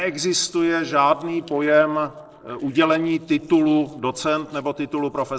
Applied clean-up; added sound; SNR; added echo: neural separator model SepFormer DNS4.